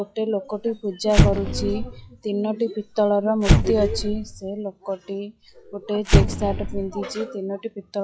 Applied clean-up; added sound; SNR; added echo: classical method log-MMSE.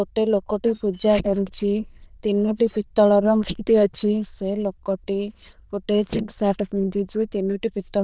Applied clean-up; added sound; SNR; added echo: neural diffusion model UNIVERSE++.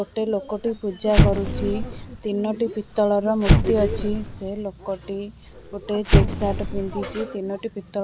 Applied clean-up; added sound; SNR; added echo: none; Explosion; -2 dB; none.